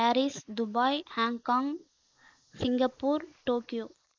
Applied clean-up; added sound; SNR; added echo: neural mask model Resemble Enhance denoiser.